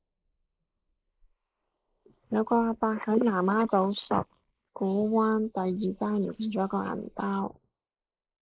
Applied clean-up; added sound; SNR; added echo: neural mask model Resemble Enhance denoiser.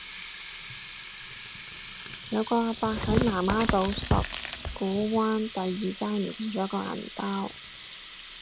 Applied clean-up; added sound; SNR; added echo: none; Water tap, faucet + Tearing; 5 dB; none.